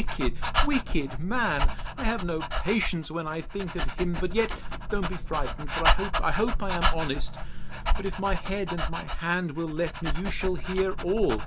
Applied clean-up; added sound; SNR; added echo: none; Dog; -3 dB; none.